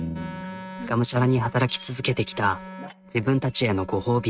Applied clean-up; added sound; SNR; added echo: neural mask model RNNoise.